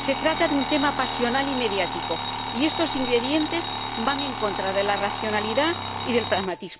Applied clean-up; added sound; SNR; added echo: none; Alarm; 2 dB; none.